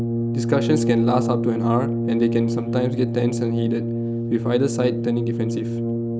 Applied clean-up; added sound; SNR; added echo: none; Brass instrument; -1 dB; none.